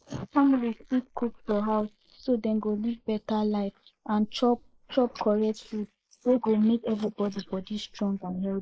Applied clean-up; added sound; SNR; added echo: neural mask model Resemble Enhance denoiser.